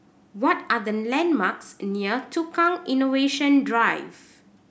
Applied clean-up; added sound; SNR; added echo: none; none; none; none.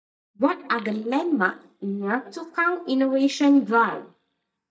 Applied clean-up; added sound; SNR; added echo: neural mask model DeepFilterNet 3.